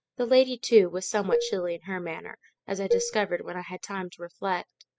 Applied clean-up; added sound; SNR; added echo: classical method spectral subtraction.